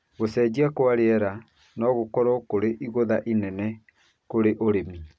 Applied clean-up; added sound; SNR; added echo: none; none; none; none.